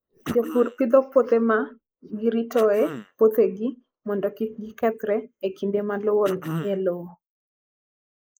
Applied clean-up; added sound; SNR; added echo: neural mask model Resemble Enhance denoiser.